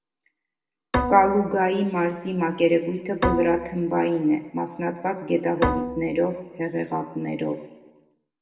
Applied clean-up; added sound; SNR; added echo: none; Bowed string instrument; 7 dB; reverberation time 0.9 s.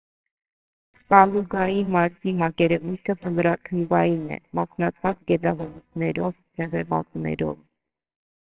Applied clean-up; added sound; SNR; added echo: neural separator model SepFormer WHAMR!.